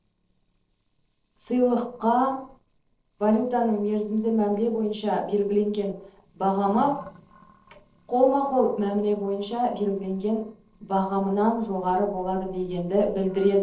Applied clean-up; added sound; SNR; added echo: neural separator model SepFormer DNS4.